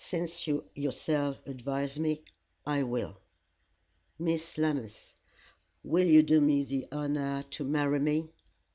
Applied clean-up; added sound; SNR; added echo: none; none; none; none.